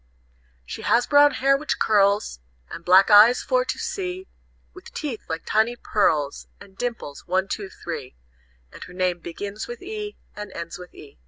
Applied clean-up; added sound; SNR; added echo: none; none; none; none.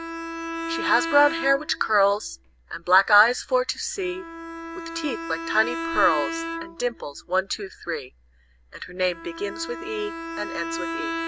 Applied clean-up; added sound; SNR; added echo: none; Bowed string instrument; 8 dB; none.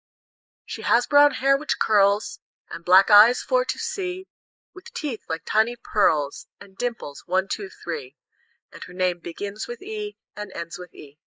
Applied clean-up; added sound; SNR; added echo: neural mask model Resemble Enhance denoiser.